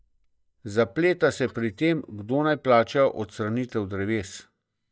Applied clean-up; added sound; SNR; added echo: neural mask model DeepFilterNet 3.